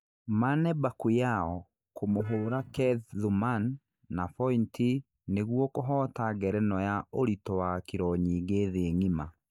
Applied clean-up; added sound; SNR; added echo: neural mask model DeepFilterNet 3.